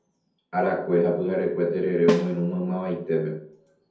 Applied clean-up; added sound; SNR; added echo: none; Snare drum; 9 dB; reverberation time 0.5 s.